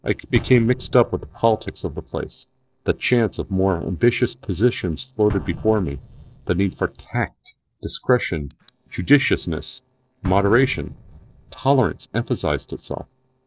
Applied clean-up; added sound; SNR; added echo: neural separator model SepFormer DNS4.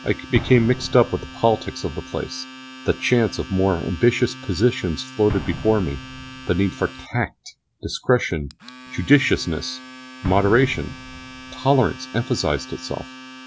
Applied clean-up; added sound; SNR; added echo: none; Domestic sounds, home sounds + Explosion; 14 dB; none.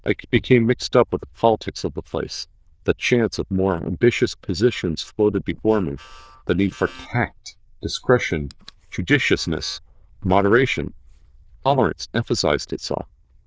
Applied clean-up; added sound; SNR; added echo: neural diffusion model UNIVERSE++.